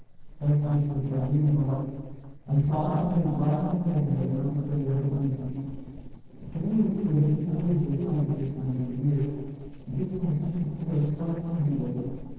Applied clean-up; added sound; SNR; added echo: neural separator model SepFormer DNS4.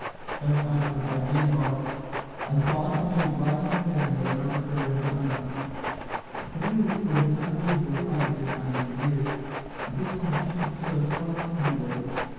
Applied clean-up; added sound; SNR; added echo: none; Train; 7 dB; reverberation time 2.1 s.